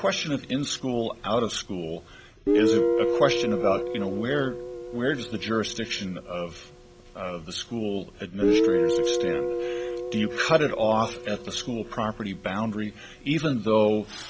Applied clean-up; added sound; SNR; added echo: none; Guitar; 2 dB; none.